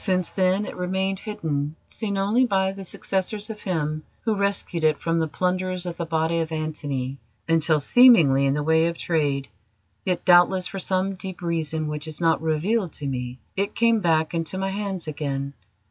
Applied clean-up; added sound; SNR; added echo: none; none; none; none.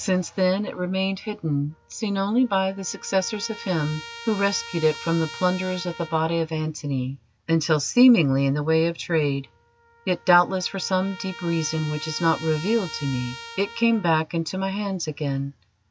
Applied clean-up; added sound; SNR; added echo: none; Trumpet; 18 dB; none.